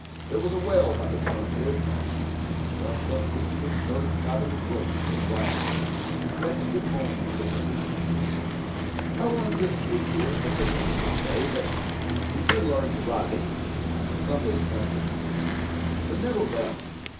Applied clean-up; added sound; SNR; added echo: none; Bicycle; -5 dB; reverberation time 0.7 s.